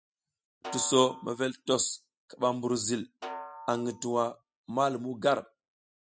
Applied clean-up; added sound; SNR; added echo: classical method spectral subtraction.